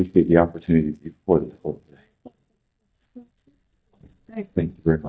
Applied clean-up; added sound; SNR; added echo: neural mask model DeepFilterNet 3.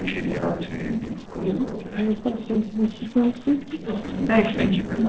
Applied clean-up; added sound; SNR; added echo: neural separator model SepFormer DNS4.